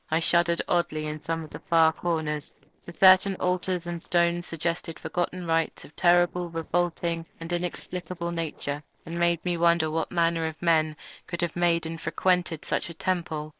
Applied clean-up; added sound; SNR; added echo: neural separator model SepFormer DNS4.